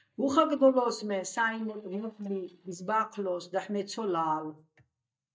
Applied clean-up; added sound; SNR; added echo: neural mask model DeepFilterNet 3.